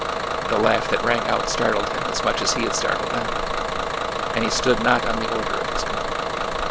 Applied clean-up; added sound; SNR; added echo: none; Bus / Engine; -1 dB; none.